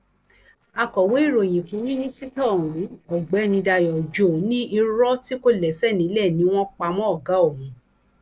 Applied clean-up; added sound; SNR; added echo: neural separator model SepFormer DNS4.